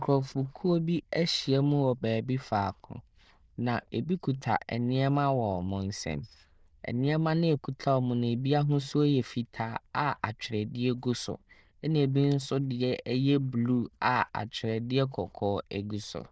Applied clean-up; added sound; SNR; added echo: neural diffusion model UNIVERSE++.